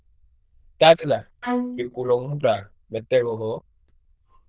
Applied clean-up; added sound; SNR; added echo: neural diffusion model UNIVERSE++.